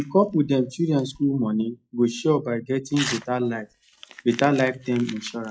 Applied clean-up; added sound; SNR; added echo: classical method log-MMSE.